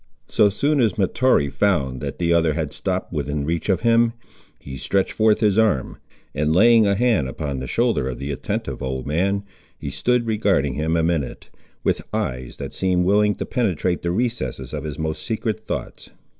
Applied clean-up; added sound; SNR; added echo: none; none; none; none.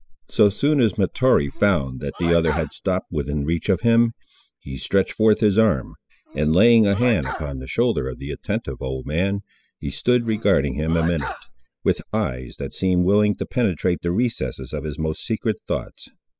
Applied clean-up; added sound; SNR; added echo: classical method spectral subtraction.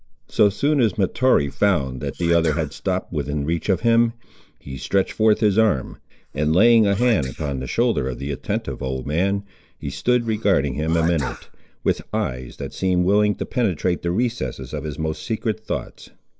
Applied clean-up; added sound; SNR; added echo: neural mask model Resemble Enhance denoiser.